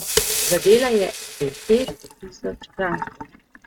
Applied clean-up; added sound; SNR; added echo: neural mask model RNNoise.